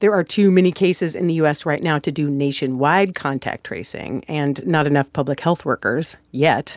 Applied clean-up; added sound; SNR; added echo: none; none; none; none.